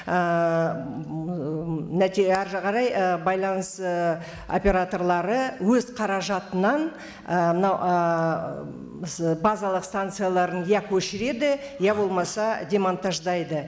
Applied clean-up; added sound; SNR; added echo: none; none; none; none.